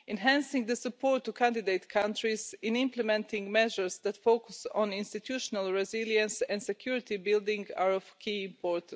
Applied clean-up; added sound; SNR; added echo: none; none; none; none.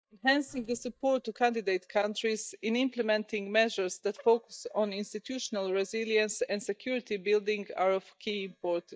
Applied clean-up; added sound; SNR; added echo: neural mask model DeepFilterNet 3.